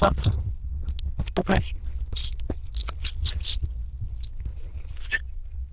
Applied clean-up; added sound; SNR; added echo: neural diffusion model UNIVERSE++.